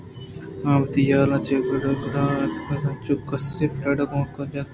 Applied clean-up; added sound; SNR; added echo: none; none; none; none.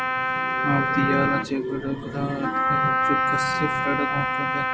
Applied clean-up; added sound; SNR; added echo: none; Wind instrument, woodwind instrument; -3 dB; reverberation time 1.1 s.